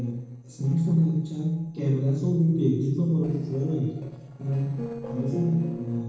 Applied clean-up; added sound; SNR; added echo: neural separator model SepFormer DNS4.